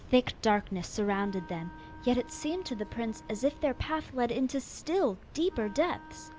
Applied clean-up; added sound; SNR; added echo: none; Wind instrument, woodwind instrument + Subway, metro, underground; 17 dB; none.